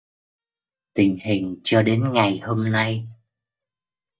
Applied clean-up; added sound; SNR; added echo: neural mask model DeepFilterNet 3.